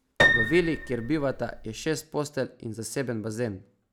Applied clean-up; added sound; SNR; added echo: none; Piano; -2 dB; none.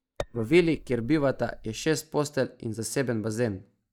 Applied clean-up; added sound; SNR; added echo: neural mask model DeepFilterNet 3.